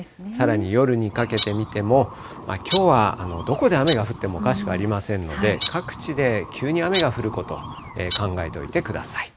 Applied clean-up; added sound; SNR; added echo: none; Bird; 5 dB; none.